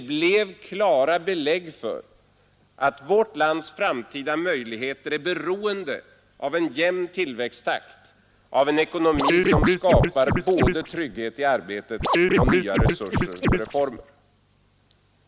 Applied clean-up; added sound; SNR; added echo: none; Scratching (performance technique); -3 dB; none.